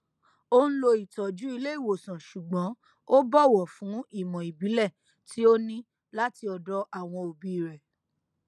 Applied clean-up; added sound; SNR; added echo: none; none; none; none.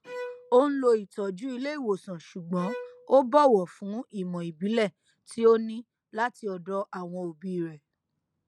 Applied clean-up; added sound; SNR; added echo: none; Bowed string instrument; 17 dB; none.